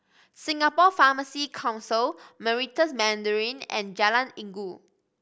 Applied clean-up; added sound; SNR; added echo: none; none; none; none.